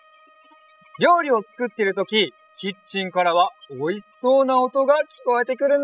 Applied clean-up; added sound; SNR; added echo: classical method spectral subtraction.